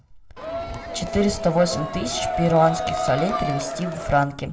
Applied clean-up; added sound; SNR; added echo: none; Crowd; 5 dB; reverberation time 0.3 s.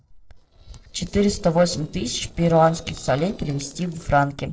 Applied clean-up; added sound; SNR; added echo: neural separator model SepFormer DNS4.